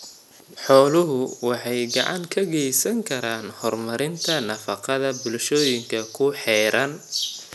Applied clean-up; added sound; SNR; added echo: none; none; none; none.